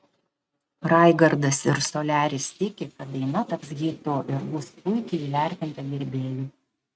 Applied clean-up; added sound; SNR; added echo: neural mask model RNNoise.